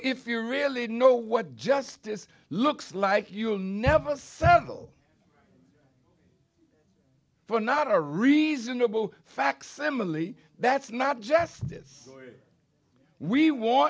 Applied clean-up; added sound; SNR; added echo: none; none; none; none.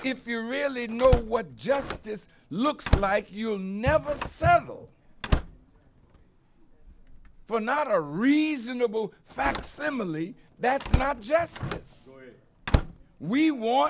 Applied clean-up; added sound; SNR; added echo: none; Slam; 6 dB; none.